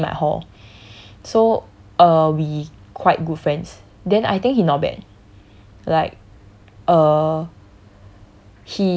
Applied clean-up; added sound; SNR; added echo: none; none; none; none.